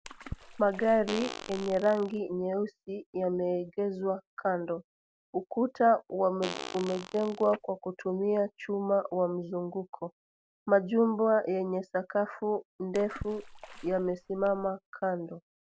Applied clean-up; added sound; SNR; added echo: none; Fart + Water / Splash, splatter; 13 dB; none.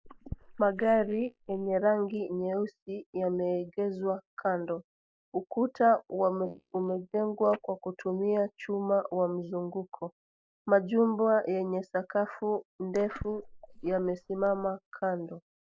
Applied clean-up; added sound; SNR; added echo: neural mask model Resemble Enhance denoiser.